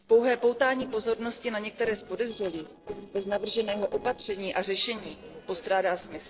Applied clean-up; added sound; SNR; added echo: neural separator model SepFormer DNS4.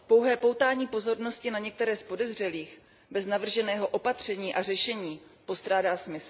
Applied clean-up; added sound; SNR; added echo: none; none; none; none.